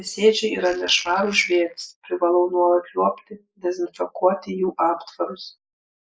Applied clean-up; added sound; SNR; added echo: neural mask model Resemble Enhance denoiser.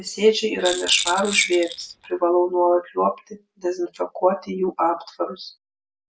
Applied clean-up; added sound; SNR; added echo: none; Rattle; 6 dB; none.